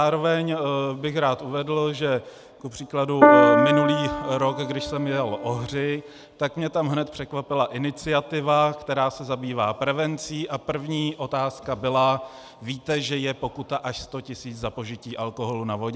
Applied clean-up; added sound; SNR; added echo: none; Piano; -5 dB; none.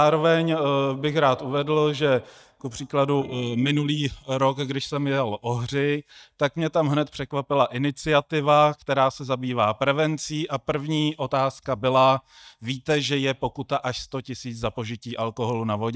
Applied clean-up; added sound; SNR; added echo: neural mask model DeepFilterNet 3.